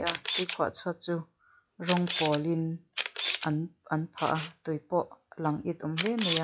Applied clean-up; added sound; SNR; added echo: classical method log-MMSE.